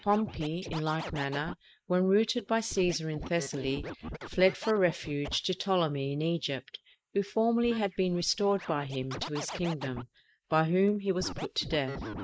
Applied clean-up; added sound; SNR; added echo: neural mask model Resemble Enhance denoiser.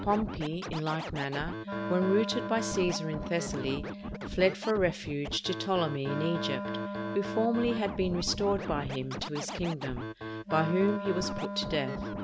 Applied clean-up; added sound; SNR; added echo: none; Scratching (performance technique) + Wind instrument, woodwind instrument; 5 dB; none.